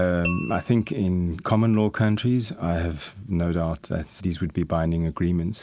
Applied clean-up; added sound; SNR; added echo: none; Tap / Glass; 14 dB; none.